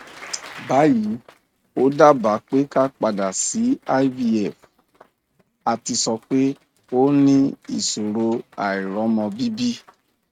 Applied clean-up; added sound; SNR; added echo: neural mask model RNNoise.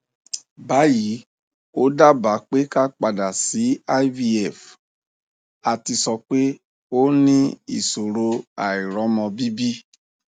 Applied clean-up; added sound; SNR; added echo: none; none; none; none.